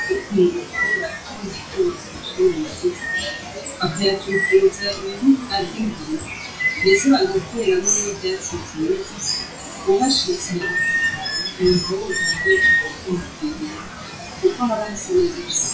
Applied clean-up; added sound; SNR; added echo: classical method WPE with log-MMSE.